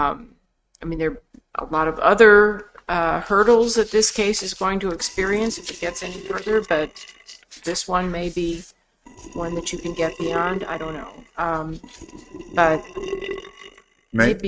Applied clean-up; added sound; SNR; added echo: neural mask model RNNoise.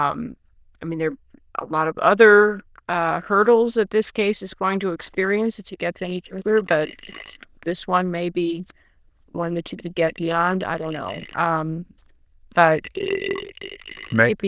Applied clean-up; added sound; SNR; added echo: neural diffusion model UNIVERSE++.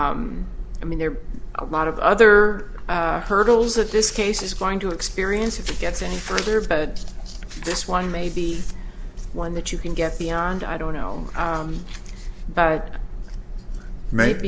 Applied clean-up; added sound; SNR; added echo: none; none; none; none.